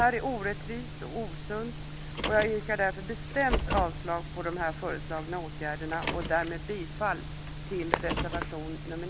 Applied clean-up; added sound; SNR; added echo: none; Car; 8 dB; none.